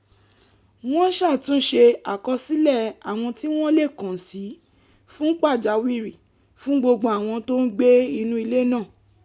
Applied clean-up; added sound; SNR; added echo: none; none; none; none.